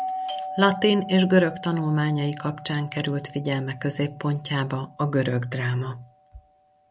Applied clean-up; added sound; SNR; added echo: none; Doorbell; 13 dB; none.